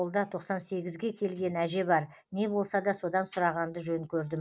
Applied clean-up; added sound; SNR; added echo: none; none; none; none.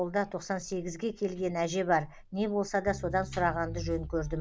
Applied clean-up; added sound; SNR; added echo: none; Crackle; 12 dB; none.